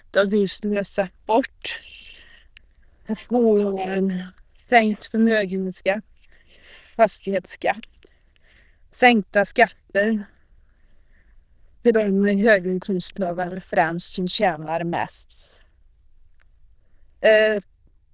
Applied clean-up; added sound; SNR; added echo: neural diffusion model UNIVERSE++.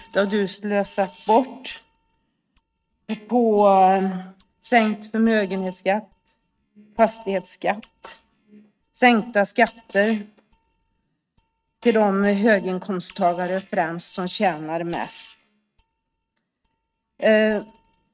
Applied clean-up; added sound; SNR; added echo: neural mask model RNNoise.